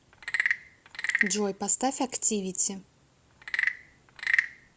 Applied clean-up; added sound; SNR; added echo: none; Wood / Percussion / Frog; -1 dB; none.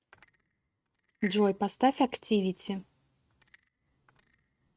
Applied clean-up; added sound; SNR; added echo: neural mask model RNNoise.